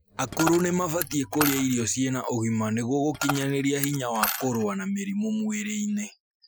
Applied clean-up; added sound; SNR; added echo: classical method Wiener filter.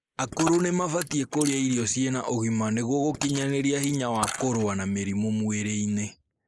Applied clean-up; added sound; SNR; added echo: neural mask model Resemble Enhance denoiser.